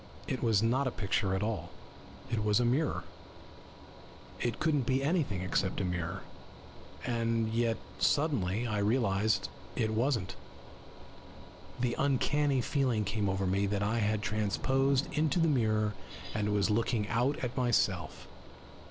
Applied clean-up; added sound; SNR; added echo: none; Mechanical fan + Thunder / Rain; 16 dB; none.